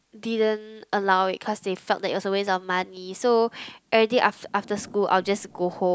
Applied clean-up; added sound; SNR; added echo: none; none; none; none.